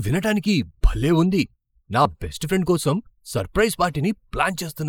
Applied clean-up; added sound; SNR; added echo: neural mask model Resemble Enhance denoiser.